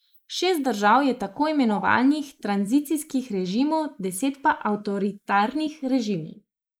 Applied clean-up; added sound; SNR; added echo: neural mask model Resemble Enhance denoiser.